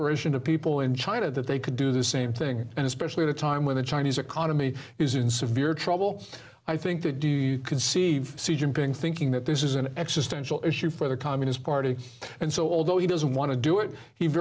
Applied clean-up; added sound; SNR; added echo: none; none; none; none.